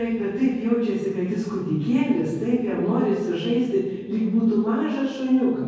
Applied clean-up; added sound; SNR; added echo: none; none; none; reverberation time 1.3 s.